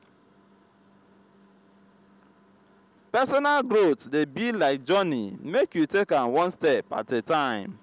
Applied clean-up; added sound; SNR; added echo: none; none; none; none.